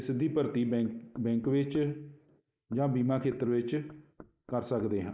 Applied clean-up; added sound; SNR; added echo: neural mask model Resemble Enhance denoiser.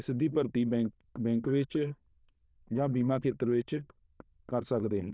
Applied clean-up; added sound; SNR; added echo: neural diffusion model UNIVERSE++.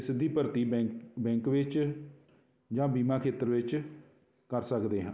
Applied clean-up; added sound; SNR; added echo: none; none; none; none.